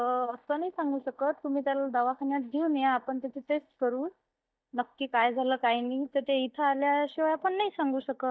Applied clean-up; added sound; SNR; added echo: neural mask model DeepFilterNet 3.